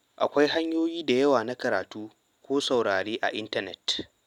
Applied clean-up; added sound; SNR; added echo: none; none; none; none.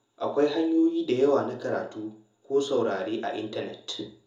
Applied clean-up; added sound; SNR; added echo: none; none; none; reverberation time 0.6 s.